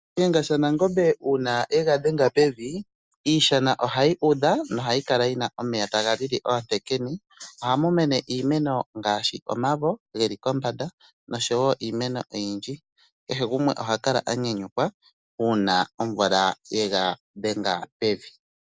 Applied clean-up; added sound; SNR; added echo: none; none; none; none.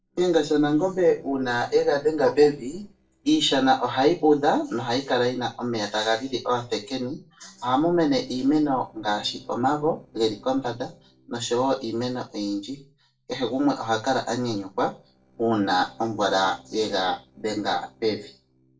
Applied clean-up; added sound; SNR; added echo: neural separator model SepFormer DNS4.